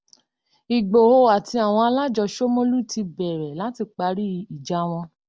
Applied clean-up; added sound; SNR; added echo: none; none; none; none.